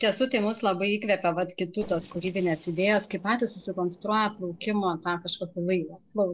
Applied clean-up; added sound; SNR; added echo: neural separator model SepFormer DNS4.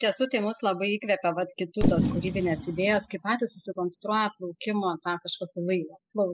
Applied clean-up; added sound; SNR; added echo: classical method spectral subtraction.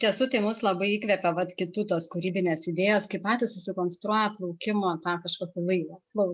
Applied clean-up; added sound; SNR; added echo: none; none; none; none.